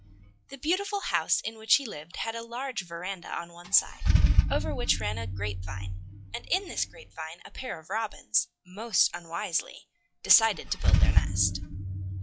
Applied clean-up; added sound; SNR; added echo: classical method log-MMSE.